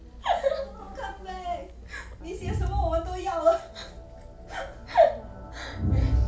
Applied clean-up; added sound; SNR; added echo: none; Crowd; 2 dB; reverberation time 0.4 s.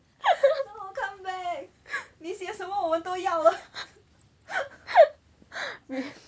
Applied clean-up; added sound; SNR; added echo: none; none; none; none.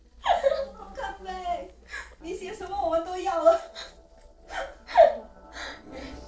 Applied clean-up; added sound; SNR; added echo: neural separator model SepFormer DNS4.